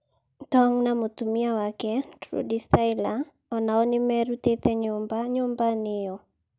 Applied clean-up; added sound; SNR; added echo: none; none; none; none.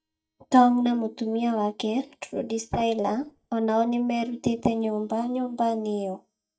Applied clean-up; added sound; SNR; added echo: neural mask model DeepFilterNet 3.